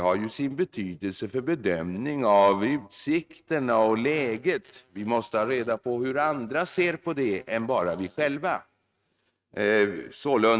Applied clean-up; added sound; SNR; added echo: neural mask model RNNoise.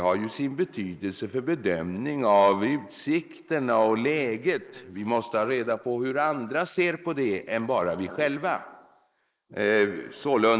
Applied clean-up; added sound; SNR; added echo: neural mask model Resemble Enhance denoiser.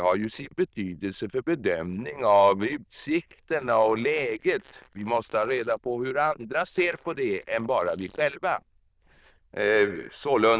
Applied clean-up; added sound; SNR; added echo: neural diffusion model UNIVERSE++.